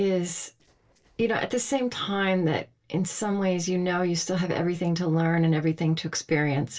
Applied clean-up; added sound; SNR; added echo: neural separator model SepFormer DNS4.